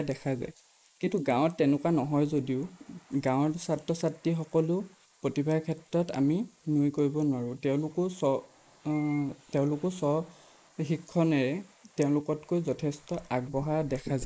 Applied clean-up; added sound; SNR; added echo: neural mask model Resemble Enhance denoiser.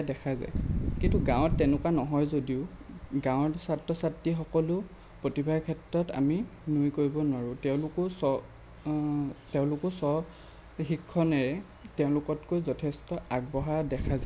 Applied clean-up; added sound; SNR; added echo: none; none; none; none.